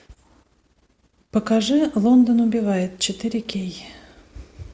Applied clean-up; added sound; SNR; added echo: none; none; none; none.